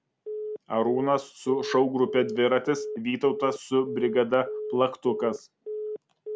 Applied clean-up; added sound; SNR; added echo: none; Telephone; 9 dB; none.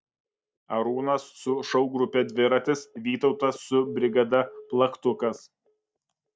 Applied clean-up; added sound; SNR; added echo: neural mask model DeepFilterNet 3.